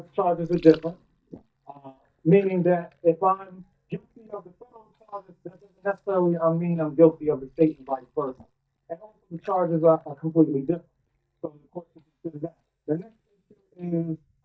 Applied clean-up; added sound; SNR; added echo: neural mask model DeepFilterNet 3.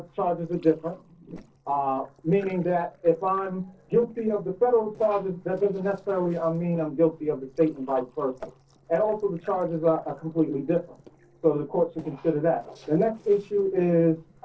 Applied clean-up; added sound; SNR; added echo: neural separator model SepFormer DNS4.